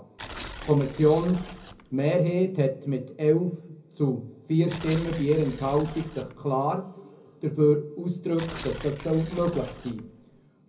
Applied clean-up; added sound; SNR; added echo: none; Tearing; 15 dB; reverberation time 0.4 s.